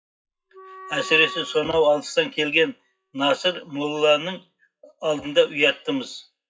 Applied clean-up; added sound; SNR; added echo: classical method WPE with log-MMSE.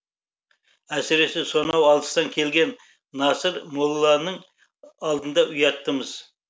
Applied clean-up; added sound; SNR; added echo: none; none; none; none.